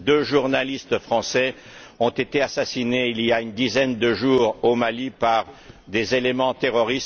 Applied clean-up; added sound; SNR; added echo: none; none; none; none.